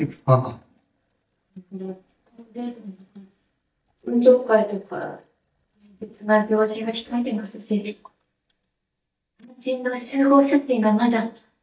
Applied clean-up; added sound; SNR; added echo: neural mask model DeepFilterNet 3.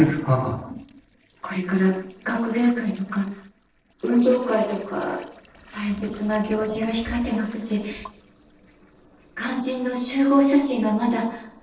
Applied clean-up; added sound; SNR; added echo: neural separator model SepFormer DNS4.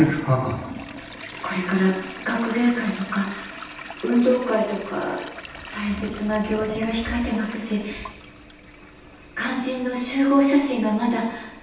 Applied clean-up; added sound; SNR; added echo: none; Toilet flush; 14 dB; reverberation time 0.9 s.